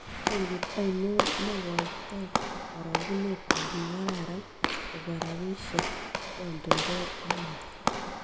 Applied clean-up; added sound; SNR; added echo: none; Walk, footsteps / Slam; -2 dB; none.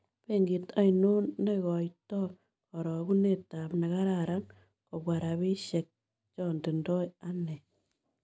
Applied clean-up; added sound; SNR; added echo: none; none; none; none.